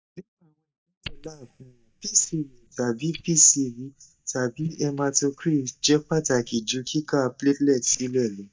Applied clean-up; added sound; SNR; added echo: neural mask model DeepFilterNet 3.